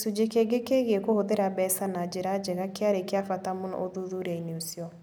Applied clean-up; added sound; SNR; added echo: none; none; none; none.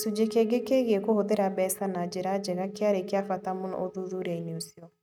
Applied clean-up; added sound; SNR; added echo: neural mask model RNNoise.